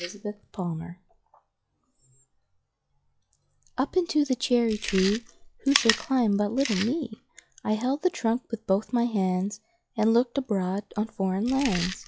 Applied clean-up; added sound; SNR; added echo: classical method log-MMSE.